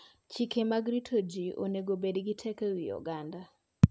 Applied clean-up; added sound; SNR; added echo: none; none; none; none.